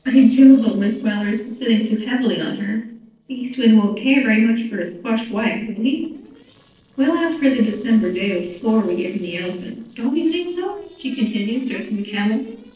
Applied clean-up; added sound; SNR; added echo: neural separator model SepFormer DNS4.